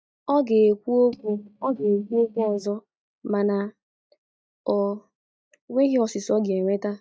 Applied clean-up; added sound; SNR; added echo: neural mask model DeepFilterNet 3.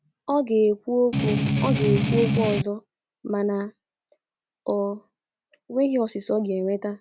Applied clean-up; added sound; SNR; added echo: none; Strum; -3 dB; none.